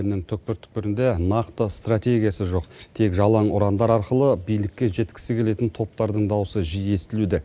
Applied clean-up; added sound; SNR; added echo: none; none; none; none.